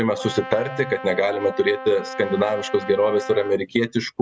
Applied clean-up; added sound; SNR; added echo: none; Brass instrument; 12 dB; none.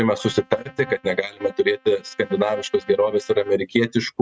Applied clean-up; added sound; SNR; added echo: neural mask model RNNoise.